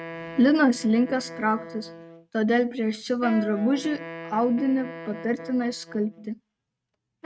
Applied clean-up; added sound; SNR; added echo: neural mask model RNNoise.